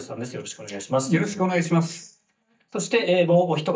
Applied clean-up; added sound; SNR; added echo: neural mask model DeepFilterNet 3.